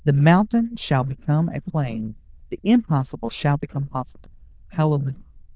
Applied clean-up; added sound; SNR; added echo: neural diffusion model UNIVERSE++.